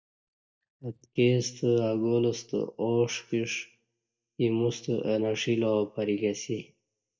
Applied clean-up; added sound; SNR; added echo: neural mask model DeepFilterNet 3.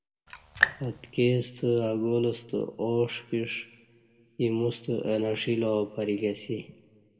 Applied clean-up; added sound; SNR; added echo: none; Raindrop; 2 dB; reverberation time 1.4 s.